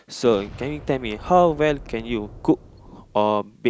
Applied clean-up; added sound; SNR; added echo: none; Boom; 18 dB; none.